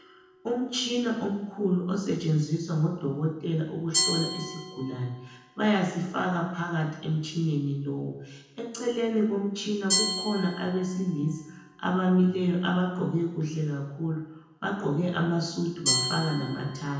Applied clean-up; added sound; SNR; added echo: none; Glass; 8 dB; reverberation time 0.9 s.